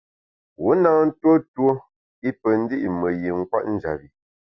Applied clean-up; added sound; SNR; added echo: none; none; none; none.